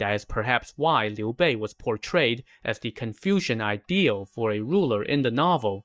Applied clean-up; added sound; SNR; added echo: neural mask model DeepFilterNet 3.